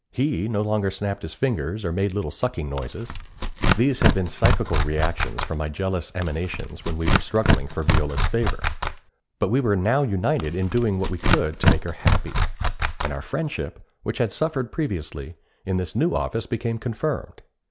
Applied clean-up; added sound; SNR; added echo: none; Tearing; -3 dB; none.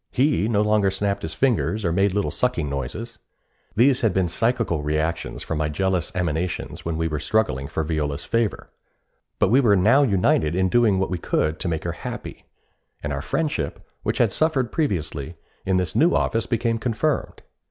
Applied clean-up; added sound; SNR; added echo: none; none; none; none.